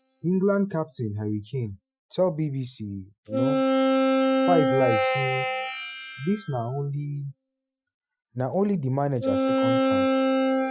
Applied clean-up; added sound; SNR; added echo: classical method Wiener filter.